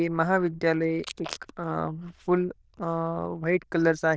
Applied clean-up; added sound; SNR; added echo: neural diffusion model UNIVERSE++.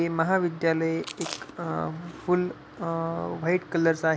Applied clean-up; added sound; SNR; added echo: none; Chewing, mastication; 18 dB; none.